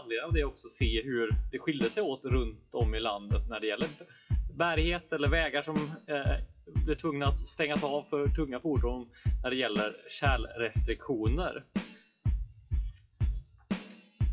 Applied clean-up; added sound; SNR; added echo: classical method WPE with log-MMSE.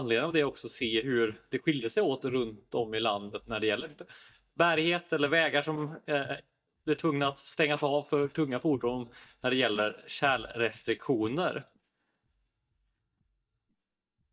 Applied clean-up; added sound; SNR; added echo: neural mask model DeepFilterNet 3.